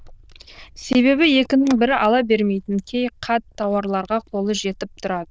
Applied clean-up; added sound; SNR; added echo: neural diffusion model UNIVERSE++.